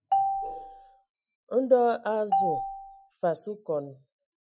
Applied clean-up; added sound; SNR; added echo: classical method Wiener filter.